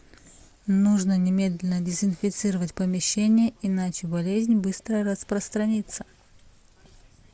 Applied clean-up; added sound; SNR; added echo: none; none; none; none.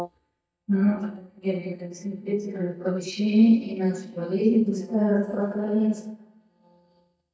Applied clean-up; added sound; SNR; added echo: neural mask model DeepFilterNet 3.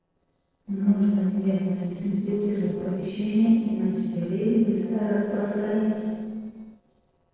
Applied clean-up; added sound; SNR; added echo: neural separator model SepFormer DNS4.